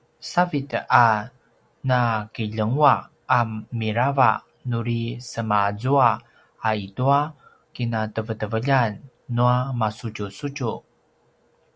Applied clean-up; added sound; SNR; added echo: none; none; none; none.